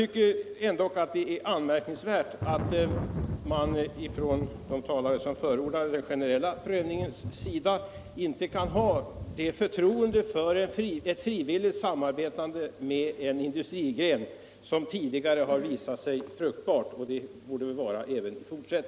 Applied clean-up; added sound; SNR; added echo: none; Thunder; 12 dB; none.